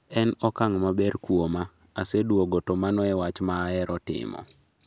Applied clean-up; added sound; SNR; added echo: none; none; none; none.